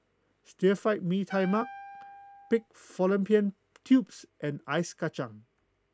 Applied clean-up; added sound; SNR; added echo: none; Wind instrument, woodwind instrument; 16 dB; none.